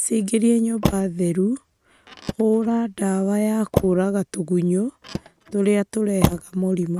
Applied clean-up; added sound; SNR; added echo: neural mask model RNNoise.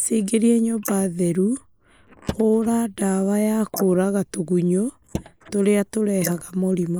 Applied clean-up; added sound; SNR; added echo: neural mask model Resemble Enhance denoiser.